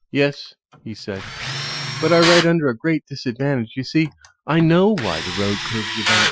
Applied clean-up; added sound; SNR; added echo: classical method Wiener filter.